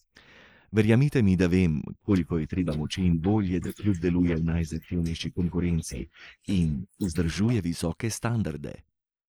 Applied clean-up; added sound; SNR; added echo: neural mask model Resemble Enhance denoiser.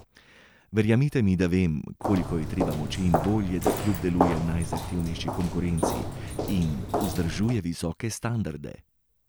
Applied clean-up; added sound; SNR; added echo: none; Walk, footsteps; 5 dB; none.